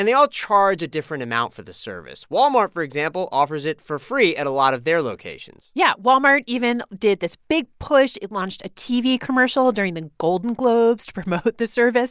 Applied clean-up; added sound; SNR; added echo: none; none; none; none.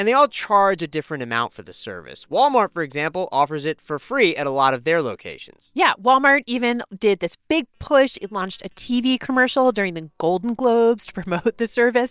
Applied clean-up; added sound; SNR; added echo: neural separator model SepFormer WHAM!.